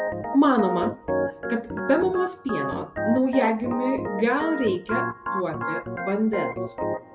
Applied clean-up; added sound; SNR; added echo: none; Organ; 4 dB; none.